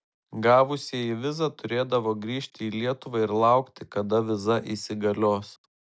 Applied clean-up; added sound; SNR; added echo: none; none; none; none.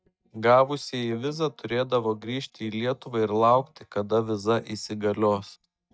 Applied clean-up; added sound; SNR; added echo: neural mask model DeepFilterNet 3.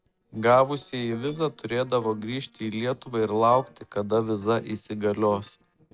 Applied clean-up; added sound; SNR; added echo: neural separator model SepFormer DNS4.